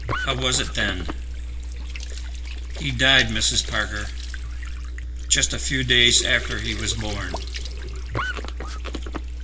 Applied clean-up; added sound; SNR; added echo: none; Squeak / Trickle, dribble / Sink (filling or washing); 12 dB; reverberation time 1.1 s.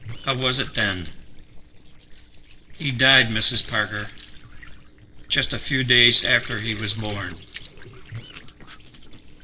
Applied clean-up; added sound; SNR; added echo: neural separator model SepFormer DNS4.